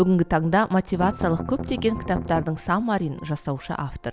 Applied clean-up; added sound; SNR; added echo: none; Strum; 8 dB; none.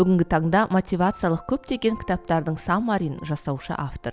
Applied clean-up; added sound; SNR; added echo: none; none; none; none.